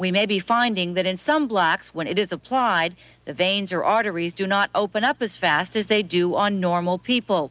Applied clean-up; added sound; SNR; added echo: none; none; none; none.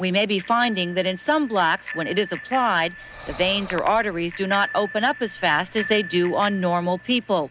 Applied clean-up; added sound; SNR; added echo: none; Bicycle bell + Breathing; 14 dB; none.